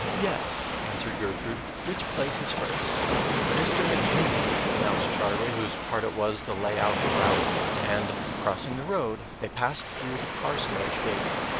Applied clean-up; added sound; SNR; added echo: none; Waves, surf; -3 dB; none.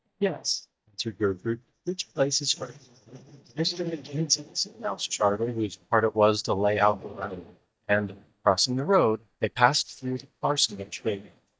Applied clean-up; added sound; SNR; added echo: neural mask model DeepFilterNet 3.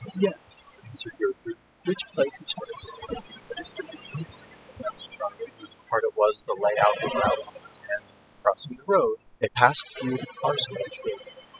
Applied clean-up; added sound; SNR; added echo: classical method spectral subtraction.